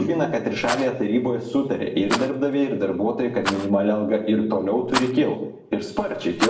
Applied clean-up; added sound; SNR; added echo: none; Rattle; 11 dB; reverberation time 0.7 s.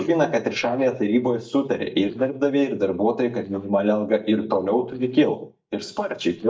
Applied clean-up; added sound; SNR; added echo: neural mask model DeepFilterNet 3.